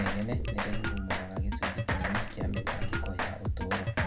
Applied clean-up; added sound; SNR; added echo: none; Drum kit; -5 dB; reverberation time 0.3 s.